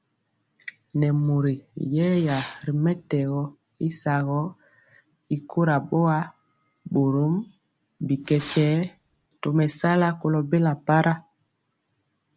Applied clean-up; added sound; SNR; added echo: none; Fireworks; 12 dB; none.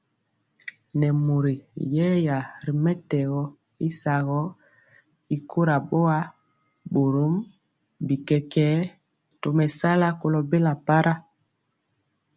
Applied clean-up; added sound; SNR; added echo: none; none; none; none.